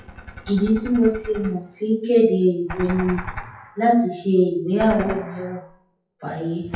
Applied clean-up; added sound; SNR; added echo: classical method WPE with log-MMSE.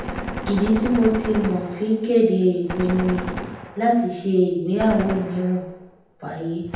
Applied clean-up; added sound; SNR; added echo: none; Gunshot, gunfire; 10 dB; reverberation time 0.8 s.